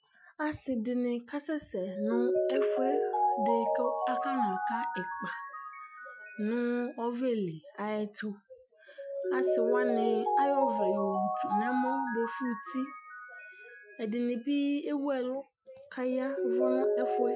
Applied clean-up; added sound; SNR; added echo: classical method Wiener filter.